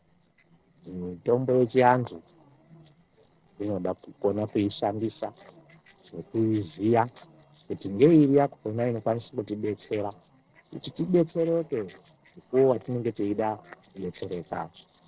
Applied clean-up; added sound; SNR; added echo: neural separator model SepFormer DNS4.